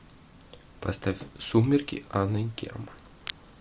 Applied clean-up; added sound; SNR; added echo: none; none; none; none.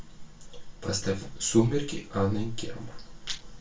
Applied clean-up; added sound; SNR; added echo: none; none; none; reverberation time 0.2 s.